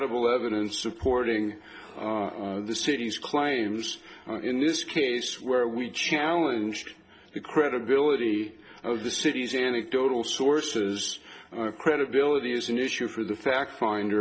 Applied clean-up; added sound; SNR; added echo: none; none; none; reverberation time 0.3 s.